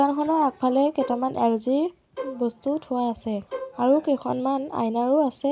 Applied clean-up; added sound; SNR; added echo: none; Bowed string instrument; 13 dB; none.